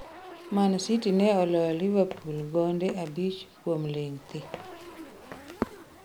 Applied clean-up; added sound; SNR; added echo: none; Zipper (clothing) + Walk, footsteps; 18 dB; none.